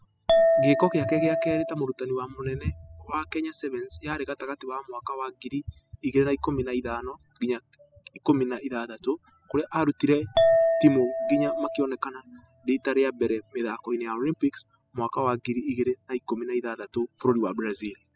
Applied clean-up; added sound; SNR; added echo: classical method spectral subtraction.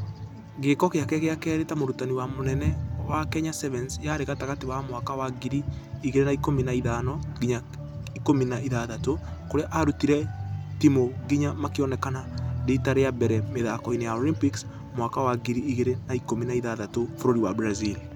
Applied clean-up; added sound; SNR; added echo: none; none; none; none.